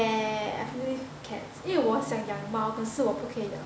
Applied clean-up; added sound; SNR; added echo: none; none; none; none.